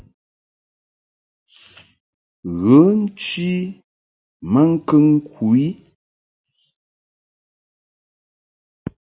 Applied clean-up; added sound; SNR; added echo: none; none; none; none.